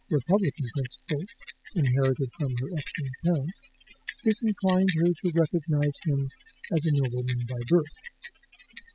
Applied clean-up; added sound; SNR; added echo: classical method spectral subtraction.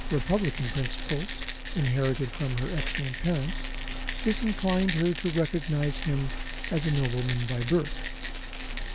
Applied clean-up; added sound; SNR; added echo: none; Rattle; 2 dB; none.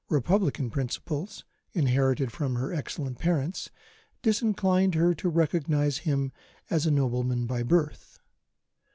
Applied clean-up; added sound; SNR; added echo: none; none; none; none.